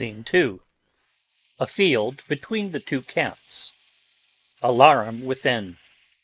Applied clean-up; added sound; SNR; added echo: neural mask model Resemble Enhance denoiser.